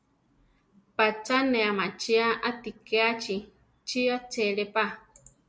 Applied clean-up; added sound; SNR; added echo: none; none; none; none.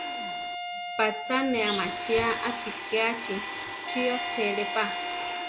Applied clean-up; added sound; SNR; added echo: none; Domestic sounds, home sounds + Wind instrument, woodwind instrument; 3 dB; none.